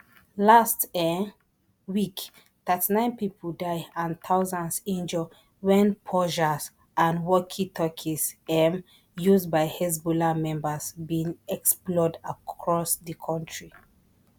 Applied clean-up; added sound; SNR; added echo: none; none; none; none.